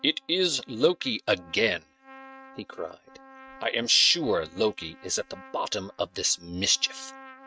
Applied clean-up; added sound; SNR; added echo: neural mask model RNNoise.